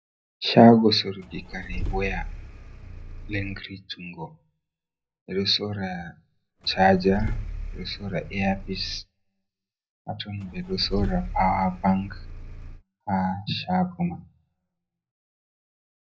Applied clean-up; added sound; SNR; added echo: none; Engine starting / Car; 8 dB; reverberation time 0.4 s.